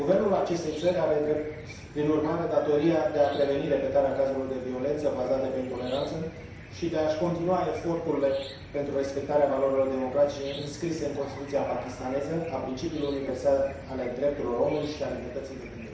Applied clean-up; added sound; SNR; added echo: none; Cricket / Chicken, rooster; 15 dB; reverberation time 0.7 s.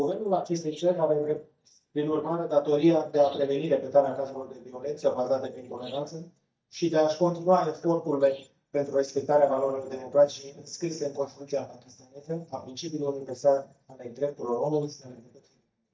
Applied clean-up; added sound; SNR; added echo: neural mask model DeepFilterNet 3.